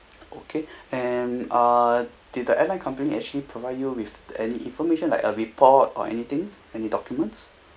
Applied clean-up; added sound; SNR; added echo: none; none; none; none.